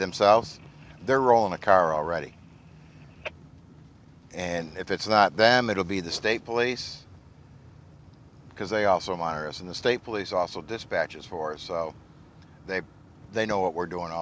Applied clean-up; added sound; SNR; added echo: none; none; none; none.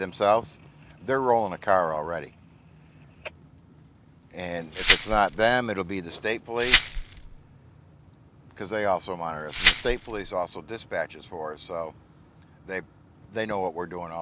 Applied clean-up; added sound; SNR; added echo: none; Glass; -5 dB; none.